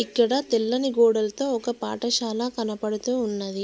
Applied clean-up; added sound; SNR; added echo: none; none; none; none.